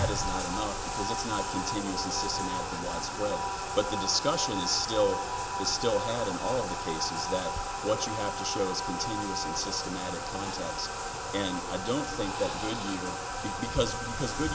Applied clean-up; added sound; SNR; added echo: none; Bathtub (filling or washing); 1 dB; none.